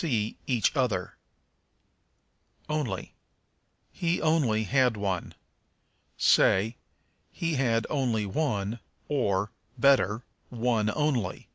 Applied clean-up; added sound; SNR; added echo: none; none; none; none.